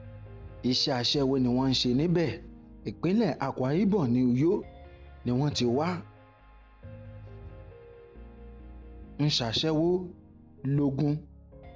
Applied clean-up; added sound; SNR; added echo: none; Piano; 18 dB; none.